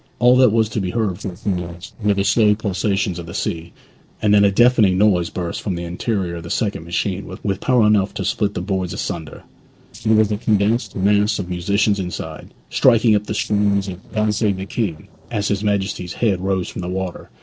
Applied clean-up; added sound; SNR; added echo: neural separator model SepFormer DNS4.